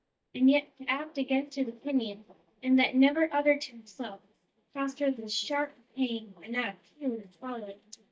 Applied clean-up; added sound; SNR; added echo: neural mask model DeepFilterNet 3.